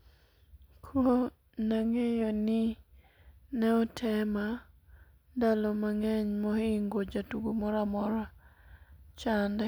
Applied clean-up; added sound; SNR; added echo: none; none; none; none.